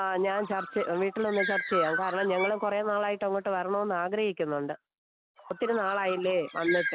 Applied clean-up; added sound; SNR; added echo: none; Bird; 8 dB; none.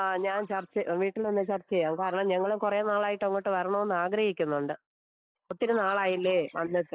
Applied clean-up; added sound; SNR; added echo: neural mask model DeepFilterNet 3.